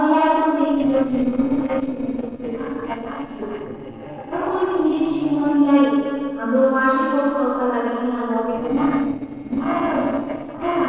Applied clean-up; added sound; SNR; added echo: neural separator model SepFormer DNS4.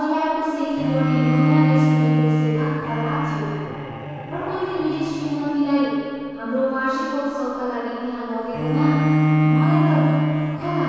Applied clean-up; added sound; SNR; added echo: none; Bowed string instrument; -2 dB; reverberation time 2.2 s.